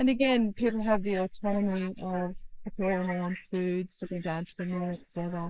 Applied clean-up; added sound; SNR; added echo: neural mask model Resemble Enhance denoiser.